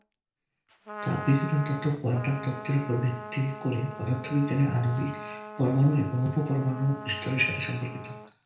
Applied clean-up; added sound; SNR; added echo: none; Trumpet; 12 dB; reverberation time 0.5 s.